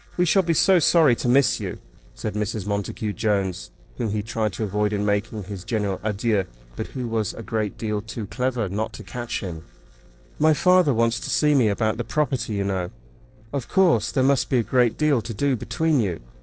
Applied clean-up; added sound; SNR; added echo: neural separator model SepFormer DNS4.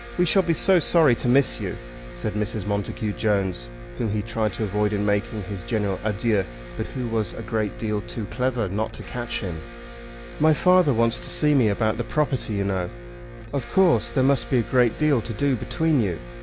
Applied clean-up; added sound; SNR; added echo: none; Electric guitar; 16 dB; none.